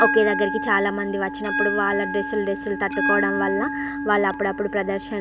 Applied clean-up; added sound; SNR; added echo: none; Bell; 3 dB; none.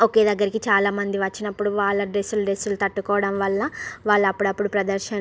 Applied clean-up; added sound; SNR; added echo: none; none; none; none.